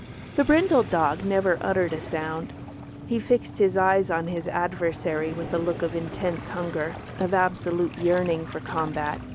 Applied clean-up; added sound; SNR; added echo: none; Waves, surf; 12 dB; none.